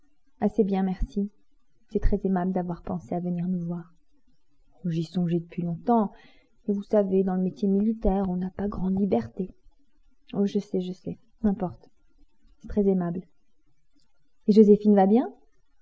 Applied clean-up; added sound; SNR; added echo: none; none; none; none.